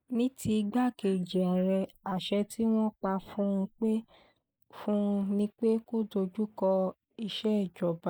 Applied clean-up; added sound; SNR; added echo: neural mask model Resemble Enhance denoiser.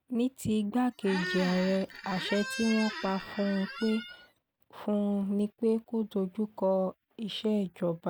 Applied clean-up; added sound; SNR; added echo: none; Squeak; 8 dB; none.